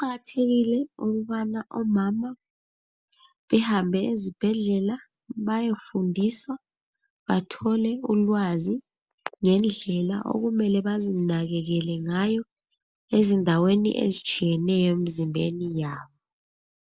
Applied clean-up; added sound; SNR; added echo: none; none; none; none.